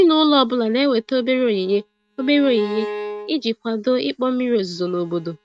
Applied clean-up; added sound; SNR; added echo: neural mask model RNNoise.